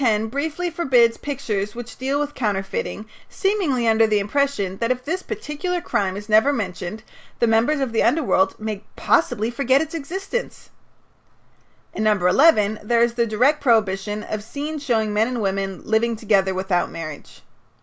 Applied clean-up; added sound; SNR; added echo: none; none; none; none.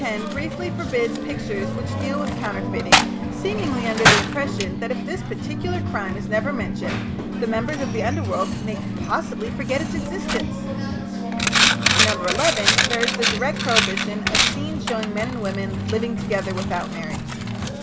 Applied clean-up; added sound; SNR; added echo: none; Coin (dropping); -4 dB; none.